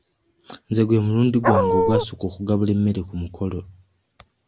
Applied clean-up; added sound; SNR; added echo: none; Dog; -4 dB; none.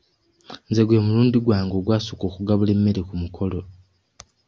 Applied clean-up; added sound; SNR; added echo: none; none; none; none.